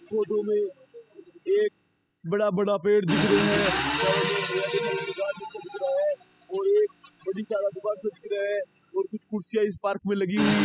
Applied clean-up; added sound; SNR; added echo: classical method spectral subtraction.